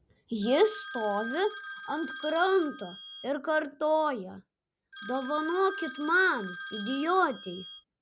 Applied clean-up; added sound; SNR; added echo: none; Telephone; 11 dB; none.